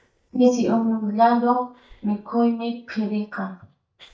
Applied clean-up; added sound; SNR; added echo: neural mask model DeepFilterNet 3.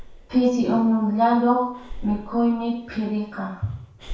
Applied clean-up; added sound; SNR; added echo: none; Breathing; 17 dB; reverberation time 0.6 s.